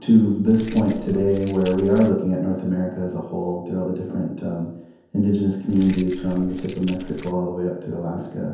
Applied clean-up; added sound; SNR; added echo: none; Keys jangling; 16 dB; reverberation time 0.9 s.